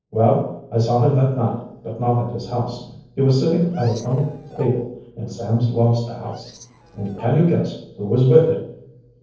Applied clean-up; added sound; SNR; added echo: neural separator model SepFormer DNS4.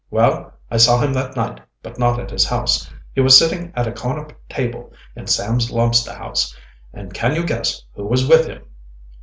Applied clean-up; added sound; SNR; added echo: none; none; none; none.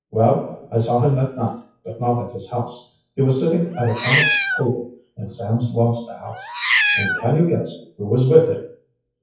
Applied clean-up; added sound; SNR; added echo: classical method WPE with log-MMSE.